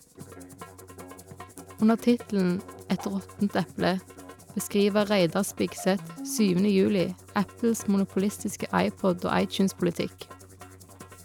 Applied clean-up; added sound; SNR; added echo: none; Musical instrument; 17 dB; none.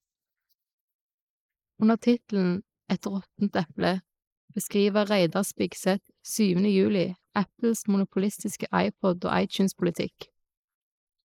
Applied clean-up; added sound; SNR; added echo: neural mask model Resemble Enhance denoiser.